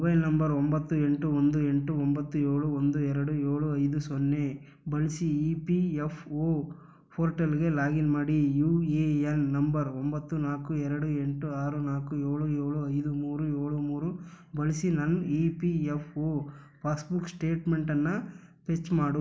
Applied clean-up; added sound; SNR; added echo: none; none; none; none.